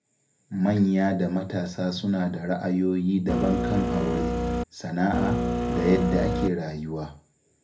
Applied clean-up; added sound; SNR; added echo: none; Printer; -1 dB; reverberation time 0.3 s.